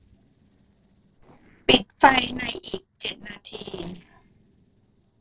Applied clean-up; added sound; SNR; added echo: neural separator model SepFormer DNS4.